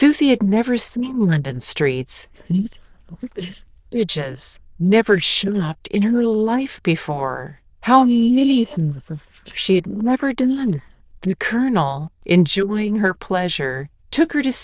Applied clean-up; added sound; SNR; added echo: neural diffusion model UNIVERSE++.